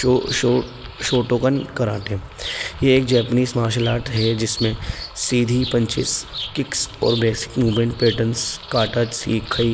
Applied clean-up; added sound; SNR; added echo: none; Bird vocalization, bird call, bird song; 13 dB; none.